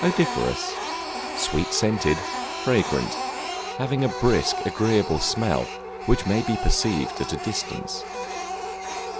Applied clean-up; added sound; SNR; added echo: none; Printer; 6 dB; none.